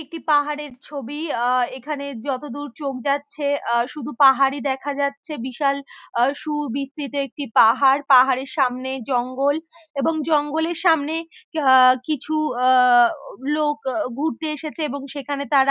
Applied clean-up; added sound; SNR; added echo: none; none; none; none.